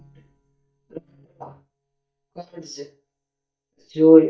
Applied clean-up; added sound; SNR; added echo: neural mask model DeepFilterNet 3.